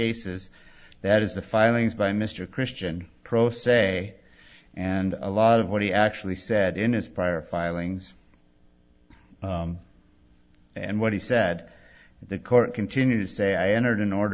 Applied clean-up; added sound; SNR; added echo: none; none; none; none.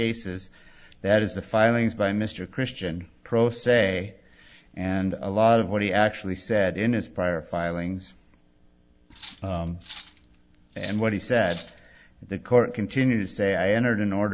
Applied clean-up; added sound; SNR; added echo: none; Cutlery, silverware; 10 dB; none.